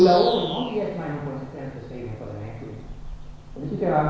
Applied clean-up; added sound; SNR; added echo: none; Bird vocalization, bird call, bird song; 14 dB; reverberation time 1.1 s.